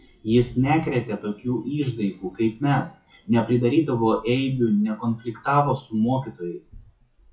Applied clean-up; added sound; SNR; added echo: classical method WPE with log-MMSE.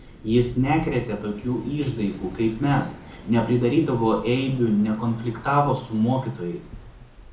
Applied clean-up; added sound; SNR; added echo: none; Waves, surf; 17 dB; reverberation time 0.5 s.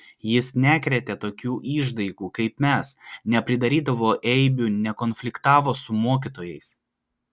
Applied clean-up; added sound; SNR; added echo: none; none; none; none.